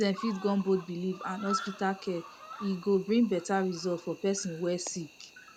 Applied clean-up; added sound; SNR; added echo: none; Cricket; 14 dB; none.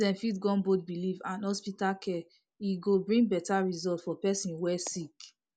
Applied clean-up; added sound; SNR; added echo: none; none; none; none.